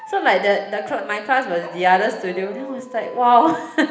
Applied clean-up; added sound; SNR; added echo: none; Dog; 16 dB; reverberation time 1.0 s.